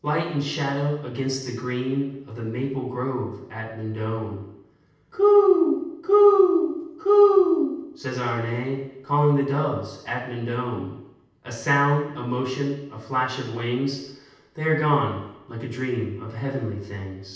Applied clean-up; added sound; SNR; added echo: none; none; none; reverberation time 0.9 s.